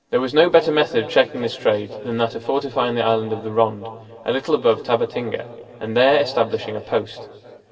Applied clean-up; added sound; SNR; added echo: none; none; none; reverberation time 2.4 s.